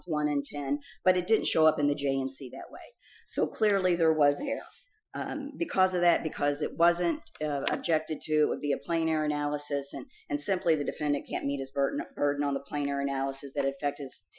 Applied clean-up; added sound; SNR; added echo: classical method Wiener filter.